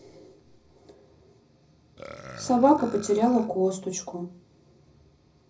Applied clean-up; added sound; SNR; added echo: none; Burping, eructation; 18 dB; reverberation time 0.4 s.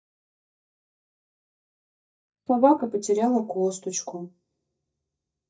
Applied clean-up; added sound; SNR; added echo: neural mask model DeepFilterNet 3.